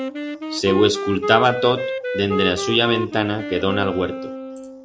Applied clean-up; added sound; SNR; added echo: none; Wind instrument, woodwind instrument; 5 dB; none.